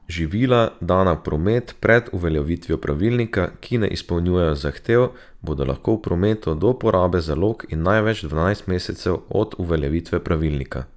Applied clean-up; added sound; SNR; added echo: none; none; none; none.